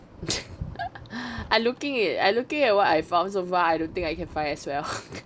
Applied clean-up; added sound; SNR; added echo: none; none; none; none.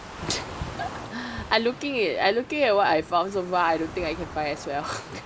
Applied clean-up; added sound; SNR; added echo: none; Waves, surf; 15 dB; none.